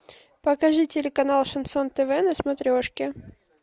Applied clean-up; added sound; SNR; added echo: none; none; none; none.